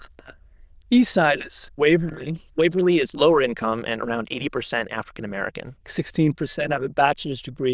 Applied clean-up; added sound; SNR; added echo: neural diffusion model UNIVERSE++.